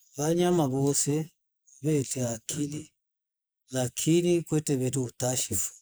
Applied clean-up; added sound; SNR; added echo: neural mask model Resemble Enhance denoiser.